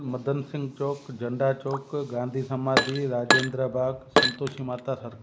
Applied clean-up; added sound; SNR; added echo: none; Glass; -2 dB; none.